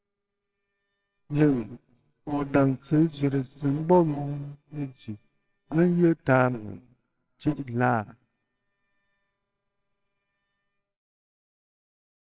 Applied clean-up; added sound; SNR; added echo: neural separator model SepFormer WHAMR!.